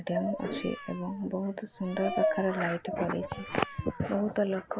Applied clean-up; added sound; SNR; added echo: none; Meow; 18 dB; none.